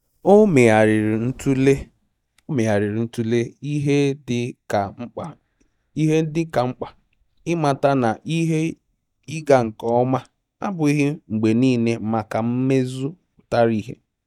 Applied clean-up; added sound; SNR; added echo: neural mask model DeepFilterNet 3.